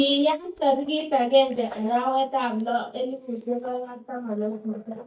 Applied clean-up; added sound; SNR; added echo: neural mask model DeepFilterNet 3.